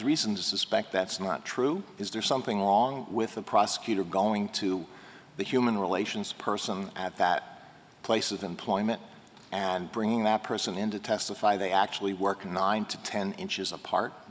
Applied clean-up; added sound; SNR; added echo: none; none; none; none.